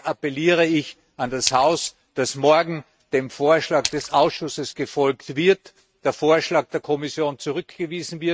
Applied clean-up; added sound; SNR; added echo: neural mask model RNNoise.